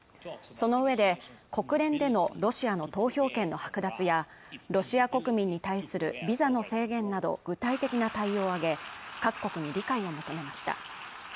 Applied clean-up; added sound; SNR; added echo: none; none; none; none.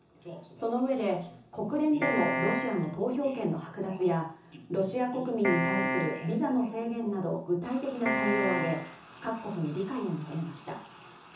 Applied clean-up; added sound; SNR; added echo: none; Piano; 0 dB; reverberation time 0.6 s.